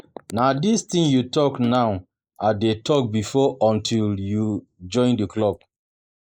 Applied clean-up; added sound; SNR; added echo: neural mask model Resemble Enhance denoiser.